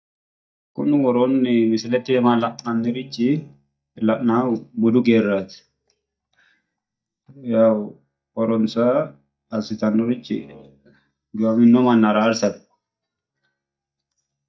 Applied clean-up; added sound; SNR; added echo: neural mask model DeepFilterNet 3.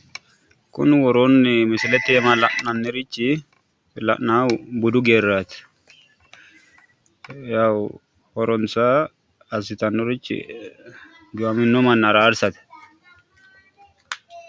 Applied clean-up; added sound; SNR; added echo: none; none; none; none.